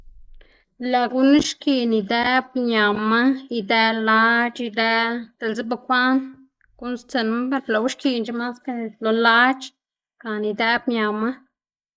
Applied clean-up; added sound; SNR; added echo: neural mask model Resemble Enhance denoiser.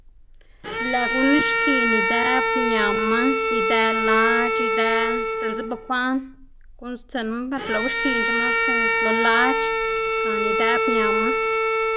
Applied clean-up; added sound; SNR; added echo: none; Bowed string instrument; -3 dB; none.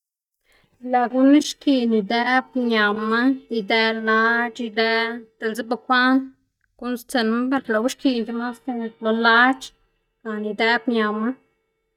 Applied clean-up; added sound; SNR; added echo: neural mask model DeepFilterNet 3.